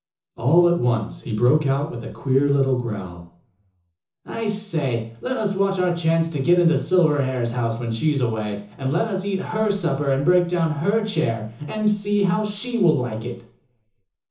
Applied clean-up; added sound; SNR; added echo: none; none; none; reverberation time 0.6 s.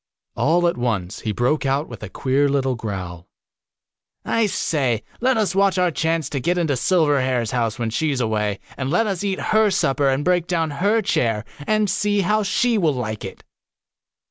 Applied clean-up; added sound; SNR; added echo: none; none; none; none.